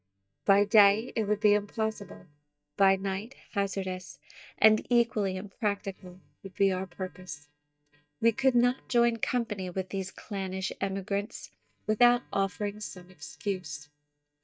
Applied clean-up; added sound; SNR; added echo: neural mask model DeepFilterNet 3.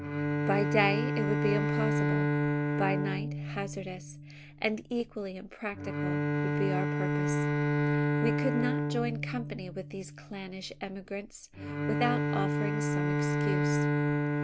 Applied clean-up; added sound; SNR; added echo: none; Bowed string instrument; -5 dB; none.